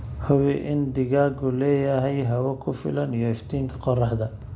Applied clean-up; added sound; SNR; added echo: none; none; none; none.